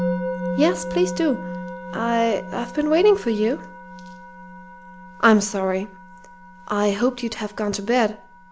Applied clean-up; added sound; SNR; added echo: none; Musical instrument; 9 dB; none.